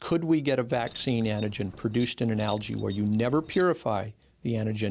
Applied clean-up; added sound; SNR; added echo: none; Keys jangling; 9 dB; none.